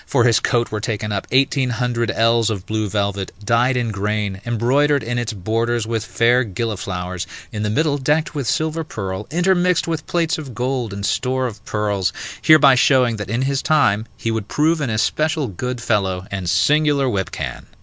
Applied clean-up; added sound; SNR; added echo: none; none; none; none.